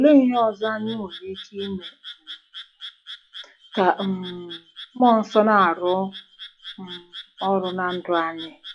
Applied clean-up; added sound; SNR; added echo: classical method log-MMSE.